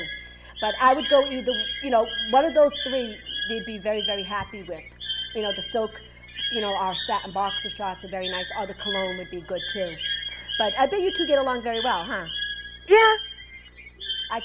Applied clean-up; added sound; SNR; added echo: none; Bird; 6 dB; none.